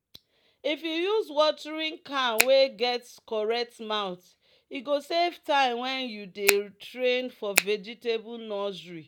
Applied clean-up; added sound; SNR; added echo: none; Finger snapping; -1 dB; none.